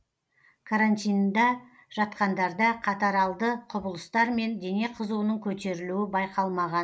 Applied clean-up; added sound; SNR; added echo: none; none; none; none.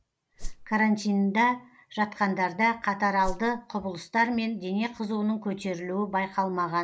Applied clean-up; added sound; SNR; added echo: none; Whoosh, swoosh, swish; 6 dB; none.